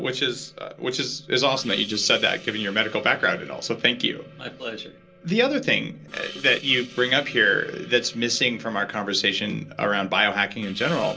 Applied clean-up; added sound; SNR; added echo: neural separator model SepFormer DNS4.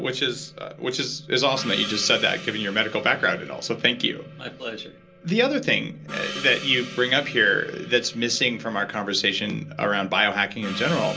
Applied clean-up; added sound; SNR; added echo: none; Gong; 15 dB; reverberation time 0.2 s.